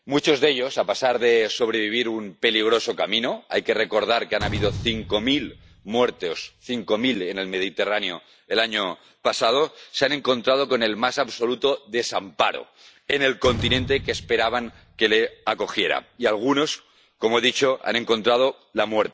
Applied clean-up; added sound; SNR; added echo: none; Slam; 13 dB; none.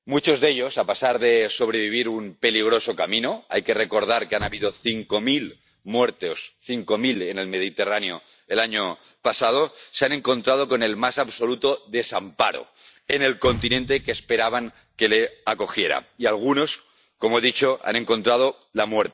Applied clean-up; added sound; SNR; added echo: neural mask model DeepFilterNet 3.